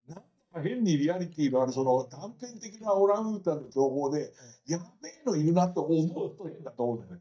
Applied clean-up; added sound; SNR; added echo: neural mask model DeepFilterNet 3.